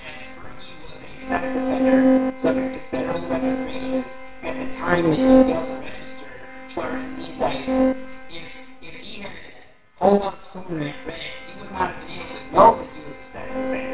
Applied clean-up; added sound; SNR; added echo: neural separator model SepFormer WHAMR!.